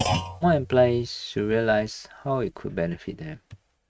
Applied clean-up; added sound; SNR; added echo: neural mask model RNNoise.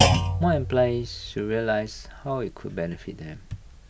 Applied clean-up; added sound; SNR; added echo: none; Thump, thud; 1 dB; none.